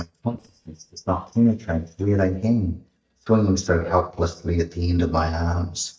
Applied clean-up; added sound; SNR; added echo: neural mask model DeepFilterNet 3.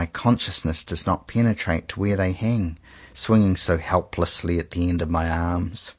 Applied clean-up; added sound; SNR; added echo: none; none; none; none.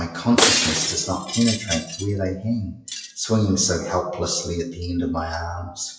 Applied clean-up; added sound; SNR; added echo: classical method WPE with log-MMSE.